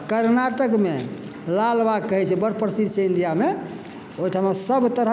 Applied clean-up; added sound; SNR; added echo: none; none; none; none.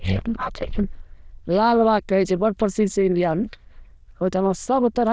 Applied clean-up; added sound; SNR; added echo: neural diffusion model UNIVERSE++.